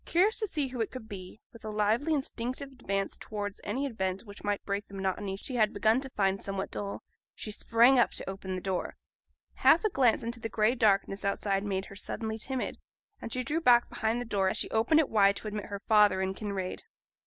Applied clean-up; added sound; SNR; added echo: none; none; none; none.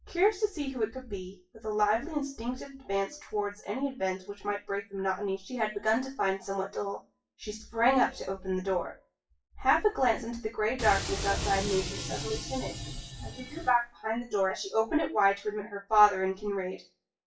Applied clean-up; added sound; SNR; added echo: classical method WPE with log-MMSE.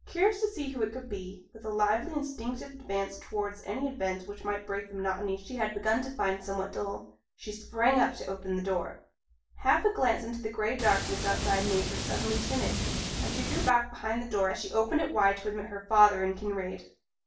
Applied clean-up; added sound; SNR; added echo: none; Water; 2 dB; reverberation time 0.4 s.